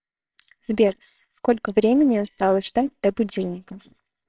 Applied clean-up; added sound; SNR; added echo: neural separator model SepFormer WHAMR!.